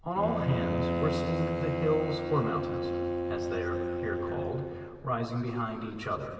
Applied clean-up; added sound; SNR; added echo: none; Bowed string instrument; 1 dB; reverberation time 2.3 s.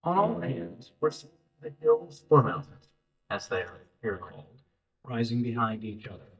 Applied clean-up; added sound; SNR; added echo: neural mask model DeepFilterNet 3.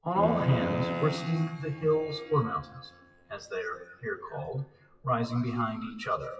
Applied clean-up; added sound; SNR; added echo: classical method WPE with log-MMSE.